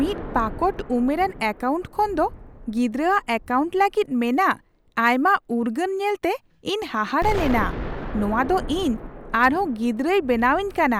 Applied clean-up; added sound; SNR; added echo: none; Explosion; 12 dB; none.